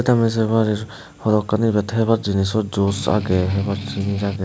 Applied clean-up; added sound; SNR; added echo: none; Strum; 11 dB; none.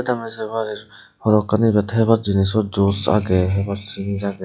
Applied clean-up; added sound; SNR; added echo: classical method log-MMSE.